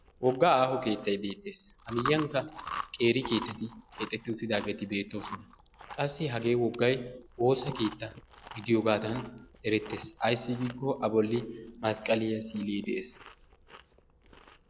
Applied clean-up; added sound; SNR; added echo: none; Chewing, mastication; 15 dB; none.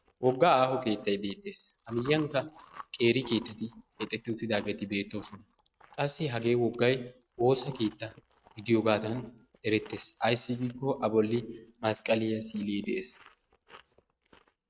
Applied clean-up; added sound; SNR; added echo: neural mask model RNNoise.